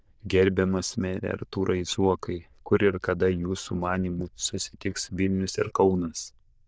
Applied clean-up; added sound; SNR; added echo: neural diffusion model UNIVERSE++.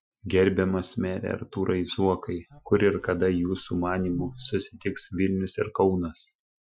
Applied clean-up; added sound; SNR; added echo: classical method Wiener filter.